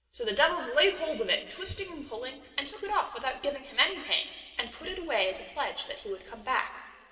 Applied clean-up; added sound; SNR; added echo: none; none; none; reverberation time 2.6 s.